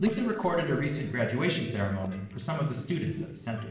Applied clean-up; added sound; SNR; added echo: neural separator model SepFormer DNS4.